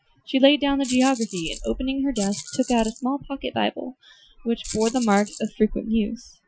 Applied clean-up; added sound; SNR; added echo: classical method Wiener filter.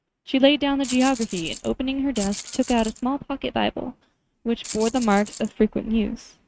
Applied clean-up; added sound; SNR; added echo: neural mask model RNNoise.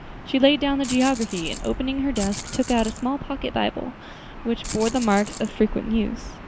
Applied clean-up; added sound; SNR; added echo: none; Gull, seagull / Ocean + Rattle (instrument); 11 dB; none.